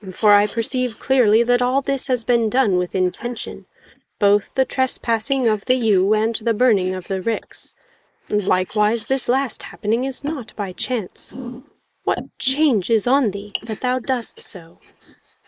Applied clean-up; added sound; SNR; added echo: neural mask model Resemble Enhance denoiser.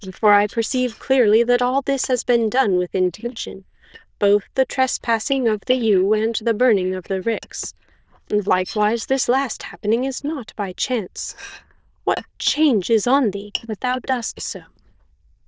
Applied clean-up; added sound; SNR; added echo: neural diffusion model UNIVERSE++.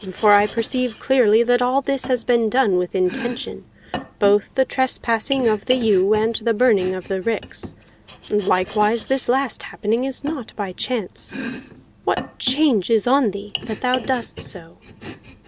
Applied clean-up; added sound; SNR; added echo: none; Domestic sounds, home sounds; 14 dB; none.